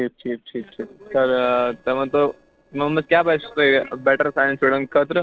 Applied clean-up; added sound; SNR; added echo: neural separator model SepFormer DNS4.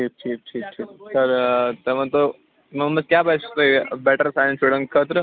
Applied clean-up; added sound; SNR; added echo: none; none; none; none.